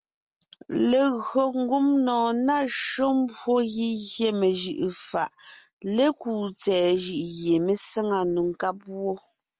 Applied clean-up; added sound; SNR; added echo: none; none; none; none.